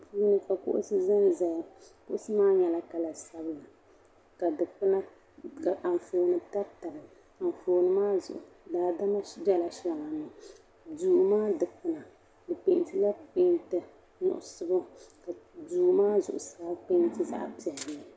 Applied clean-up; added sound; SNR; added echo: none; none; none; none.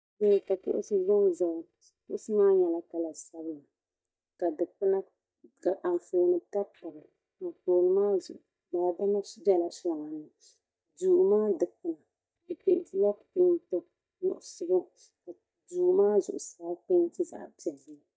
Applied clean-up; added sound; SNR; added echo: neural mask model DeepFilterNet 3.